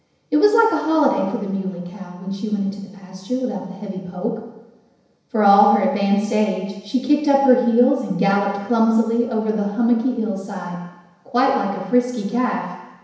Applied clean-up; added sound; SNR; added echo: none; none; none; reverberation time 1.0 s.